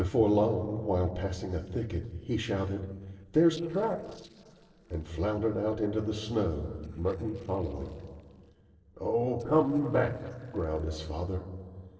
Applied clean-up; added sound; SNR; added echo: neural separator model SepFormer DNS4.